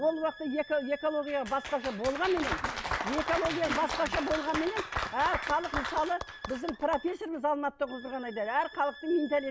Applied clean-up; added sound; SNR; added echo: none; Wind instrument, woodwind instrument; 19 dB; none.